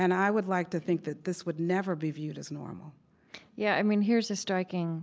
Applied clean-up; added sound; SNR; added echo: none; none; none; none.